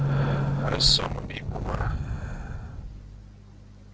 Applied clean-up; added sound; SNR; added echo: neural separator model SepFormer DNS4.